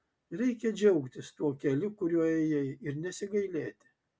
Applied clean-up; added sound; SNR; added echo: none; none; none; none.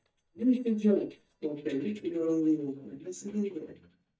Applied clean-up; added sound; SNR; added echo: neural mask model DeepFilterNet 3.